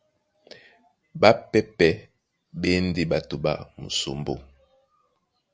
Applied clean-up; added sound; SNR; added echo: none; none; none; none.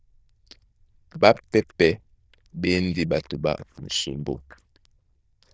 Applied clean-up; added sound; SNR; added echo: neural diffusion model UNIVERSE++.